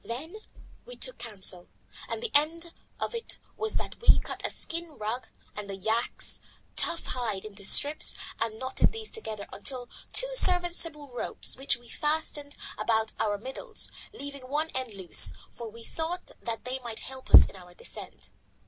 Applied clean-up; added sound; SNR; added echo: none; none; none; none.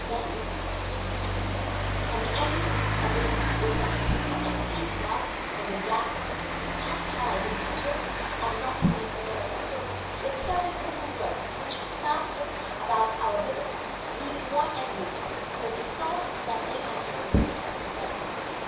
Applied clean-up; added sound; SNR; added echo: none; Rain; -2 dB; reverberation time 0.7 s.